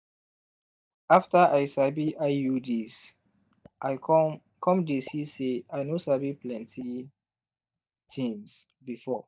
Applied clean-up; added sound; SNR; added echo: neural mask model DeepFilterNet 3.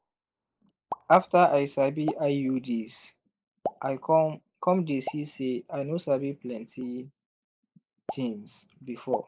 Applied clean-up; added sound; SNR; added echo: neural mask model Resemble Enhance denoiser.